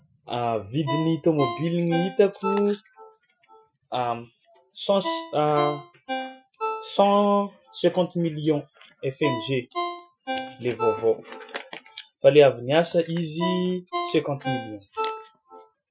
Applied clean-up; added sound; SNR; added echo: classical method Wiener filter.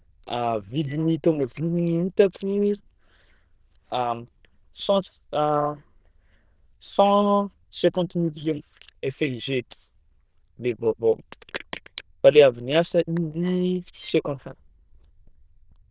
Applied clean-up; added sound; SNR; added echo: neural diffusion model UNIVERSE++.